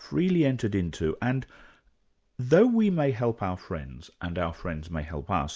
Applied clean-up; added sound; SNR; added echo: none; none; none; none.